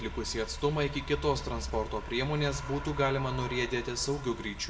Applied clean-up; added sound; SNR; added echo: none; none; none; reverberation time 0.6 s.